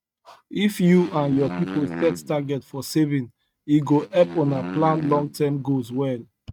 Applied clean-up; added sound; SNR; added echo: neural mask model RNNoise.